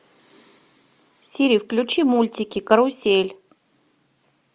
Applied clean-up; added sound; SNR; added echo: none; none; none; none.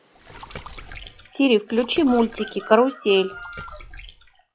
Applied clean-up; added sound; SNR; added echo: classical method log-MMSE.